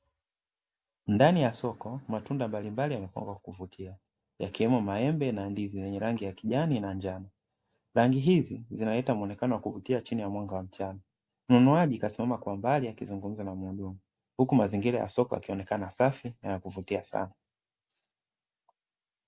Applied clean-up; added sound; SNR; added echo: none; none; none; none.